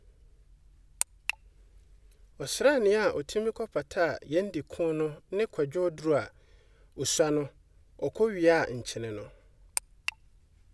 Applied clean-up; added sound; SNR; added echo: none; none; none; none.